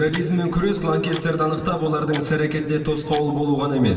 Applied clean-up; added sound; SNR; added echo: none; Tick-tock; 20 dB; reverberation time 2.4 s.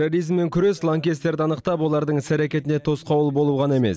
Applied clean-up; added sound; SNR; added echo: none; none; none; none.